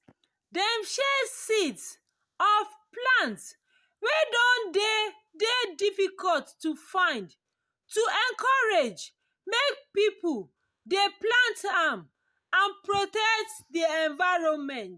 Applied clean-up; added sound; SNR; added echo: none; none; none; none.